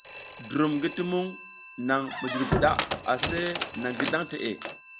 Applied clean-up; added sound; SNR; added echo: none; Squeak + Telephone; 3 dB; none.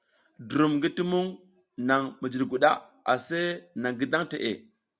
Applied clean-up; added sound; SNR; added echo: none; none; none; none.